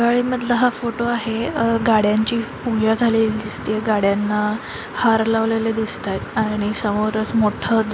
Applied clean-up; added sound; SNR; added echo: none; none; none; none.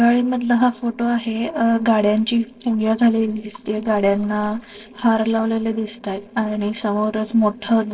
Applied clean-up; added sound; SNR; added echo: neural separator model SepFormer DNS4.